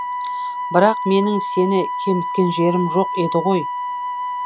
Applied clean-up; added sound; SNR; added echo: none; Wind instrument, woodwind instrument; 5 dB; none.